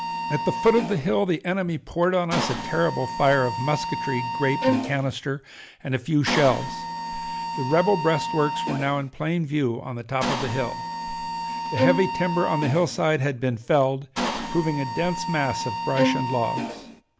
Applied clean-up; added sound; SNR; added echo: none; Bowed string instrument + Mechanisms; 5 dB; none.